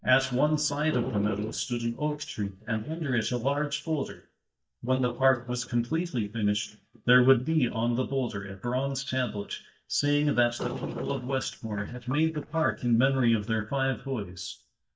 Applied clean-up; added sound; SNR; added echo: neural mask model DeepFilterNet 3.